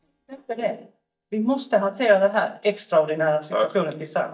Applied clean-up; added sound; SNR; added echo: neural mask model DeepFilterNet 3.